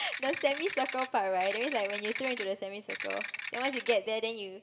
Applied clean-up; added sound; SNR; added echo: none; Ratchet, pawl / Percussion; -1 dB; reverberation time 0.9 s.